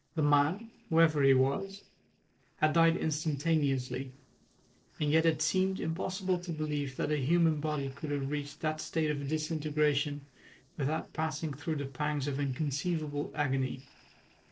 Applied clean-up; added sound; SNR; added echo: neural separator model SepFormer DNS4.